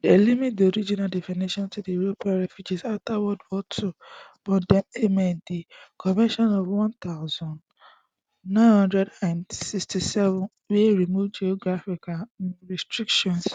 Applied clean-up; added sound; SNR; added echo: none; none; none; none.